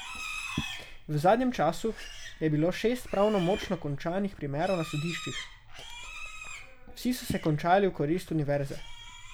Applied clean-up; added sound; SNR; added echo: none; Livestock, farm animals, working animals + Liquid; 11 dB; none.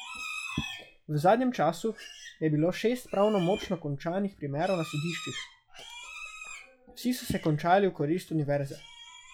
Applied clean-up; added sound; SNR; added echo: classical method log-MMSE.